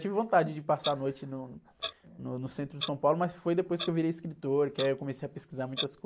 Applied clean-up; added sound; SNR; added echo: neural mask model Resemble Enhance denoiser.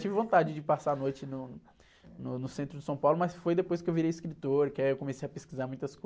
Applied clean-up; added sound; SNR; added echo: none; none; none; none.